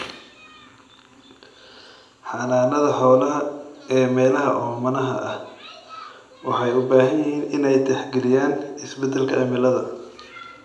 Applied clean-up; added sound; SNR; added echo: none; none; none; reverberation time 0.7 s.